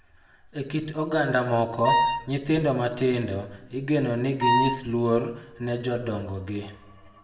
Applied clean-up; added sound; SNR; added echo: none; Wind instrument, woodwind instrument; -2 dB; reverberation time 0.8 s.